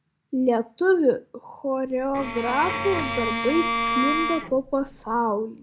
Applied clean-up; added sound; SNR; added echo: none; Bowed string instrument; 3 dB; none.